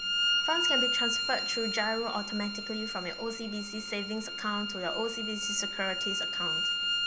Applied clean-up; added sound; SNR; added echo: none; Bowed string instrument; -3 dB; none.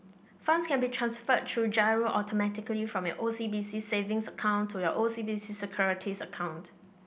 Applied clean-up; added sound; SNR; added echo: none; none; none; none.